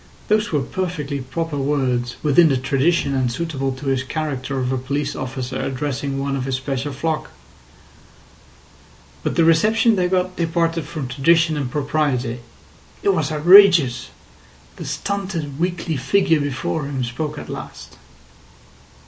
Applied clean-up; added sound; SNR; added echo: none; none; none; none.